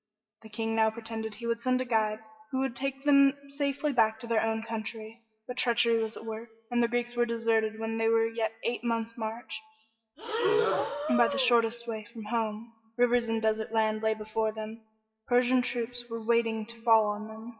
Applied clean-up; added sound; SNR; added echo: classical method WPE with log-MMSE.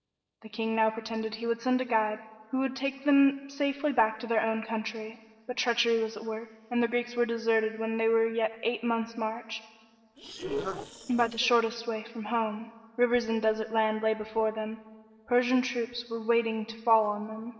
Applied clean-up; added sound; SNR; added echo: neural separator model SepFormer DNS4.